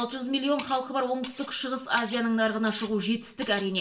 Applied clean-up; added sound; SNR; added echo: none; Cutlery, silverware; 18 dB; reverberation time 0.5 s.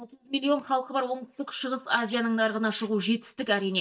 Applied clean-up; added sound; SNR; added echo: neural mask model DeepFilterNet 3.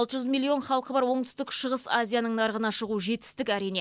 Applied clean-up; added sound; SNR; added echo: none; none; none; none.